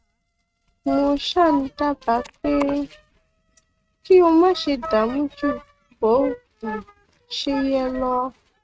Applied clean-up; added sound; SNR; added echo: neural mask model RNNoise.